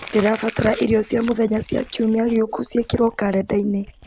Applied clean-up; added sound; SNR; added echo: none; Chewing, mastication + Crumpling, crinkling; 18 dB; none.